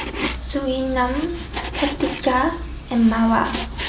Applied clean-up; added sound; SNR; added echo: none; Frying (food); 10 dB; none.